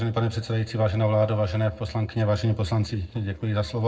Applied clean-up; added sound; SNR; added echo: neural separator model SepFormer DNS4.